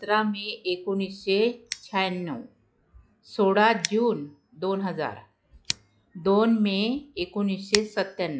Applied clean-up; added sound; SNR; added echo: classical method log-MMSE.